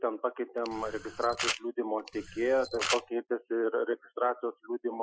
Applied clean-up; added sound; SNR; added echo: classical method Wiener filter.